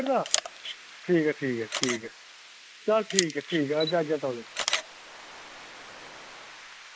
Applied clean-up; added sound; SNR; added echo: neural mask model Resemble Enhance denoiser.